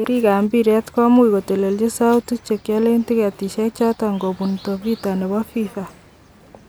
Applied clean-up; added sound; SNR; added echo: none; none; none; none.